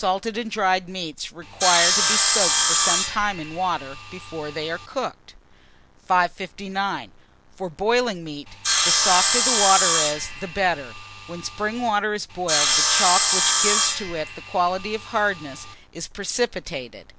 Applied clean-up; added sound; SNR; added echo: none; Sawing; -3 dB; none.